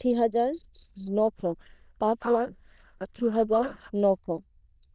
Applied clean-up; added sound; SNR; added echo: neural diffusion model UNIVERSE++.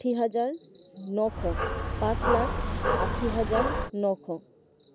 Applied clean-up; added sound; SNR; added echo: none; Dog; -2 dB; none.